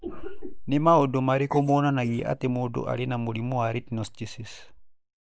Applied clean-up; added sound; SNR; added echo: neural mask model Resemble Enhance denoiser.